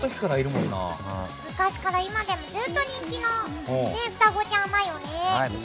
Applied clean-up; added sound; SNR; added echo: none; none; none; none.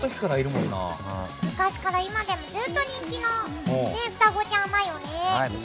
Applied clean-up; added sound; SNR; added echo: none; Snare drum; 11 dB; none.